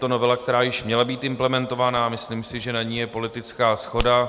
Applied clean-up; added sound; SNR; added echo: none; Hands; 16 dB; none.